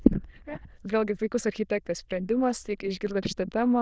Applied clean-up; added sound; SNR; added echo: neural diffusion model UNIVERSE++.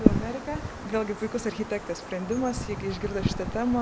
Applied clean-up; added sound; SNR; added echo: none; Wind; 0 dB; none.